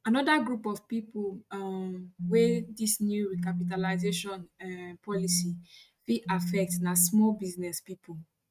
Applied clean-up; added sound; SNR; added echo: neural mask model RNNoise.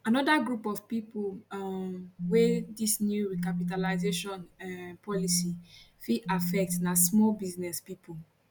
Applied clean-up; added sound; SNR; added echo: none; Telephone; 3 dB; none.